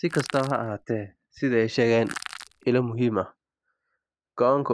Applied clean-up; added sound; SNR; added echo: none; Crushing; 13 dB; none.